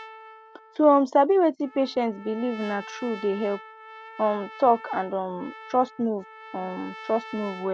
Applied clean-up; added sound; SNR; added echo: none; Trumpet; 18 dB; none.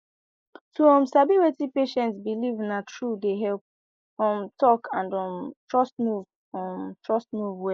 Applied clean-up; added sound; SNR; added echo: neural mask model Resemble Enhance denoiser.